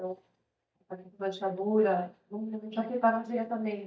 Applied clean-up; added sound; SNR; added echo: neural mask model DeepFilterNet 3.